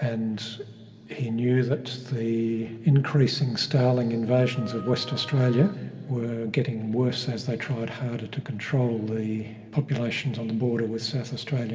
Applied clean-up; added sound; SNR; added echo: none; Wind instrument, woodwind instrument; 18 dB; reverberation time 2.0 s.